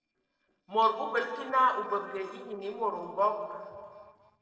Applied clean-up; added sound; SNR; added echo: neural separator model SepFormer DNS4.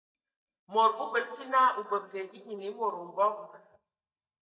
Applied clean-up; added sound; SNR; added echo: neural mask model DeepFilterNet 3.